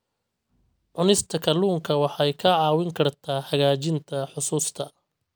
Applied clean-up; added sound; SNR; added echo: none; none; none; none.